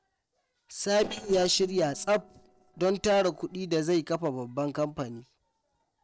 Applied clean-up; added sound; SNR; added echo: neural separator model SepFormer DNS4.